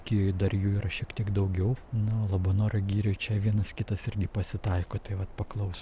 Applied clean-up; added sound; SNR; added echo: none; none; none; none.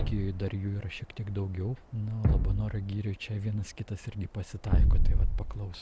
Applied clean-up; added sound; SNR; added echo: none; Thump, thud; -4 dB; none.